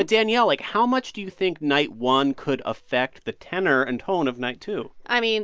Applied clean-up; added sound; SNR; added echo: none; none; none; none.